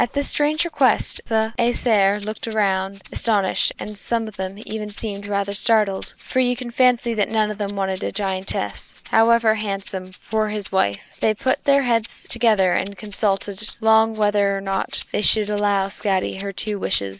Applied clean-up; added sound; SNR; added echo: neural mask model Resemble Enhance denoiser.